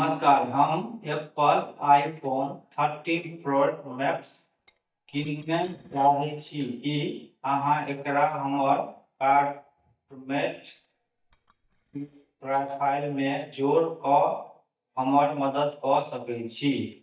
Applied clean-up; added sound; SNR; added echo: neural mask model DeepFilterNet 3.